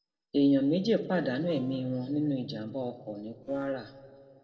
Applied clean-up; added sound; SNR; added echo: neural separator model SepFormer DNS4.